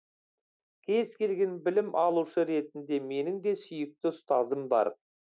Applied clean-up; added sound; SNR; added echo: none; none; none; none.